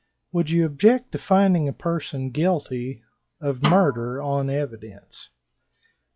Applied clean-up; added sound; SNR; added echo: classical method log-MMSE.